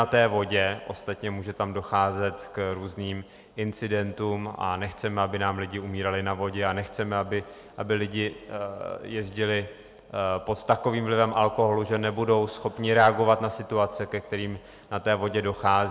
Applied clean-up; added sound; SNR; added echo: none; none; none; none.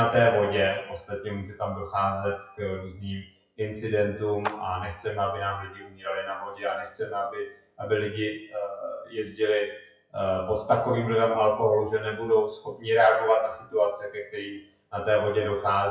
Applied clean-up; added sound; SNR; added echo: classical method WPE with log-MMSE.